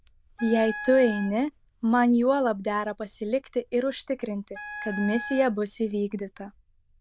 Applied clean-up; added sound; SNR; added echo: neural diffusion model UNIVERSE++.